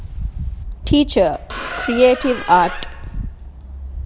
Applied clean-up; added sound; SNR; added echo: none; Squeak; 10 dB; none.